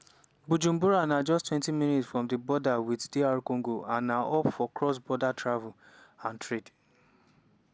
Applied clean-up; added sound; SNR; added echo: none; none; none; none.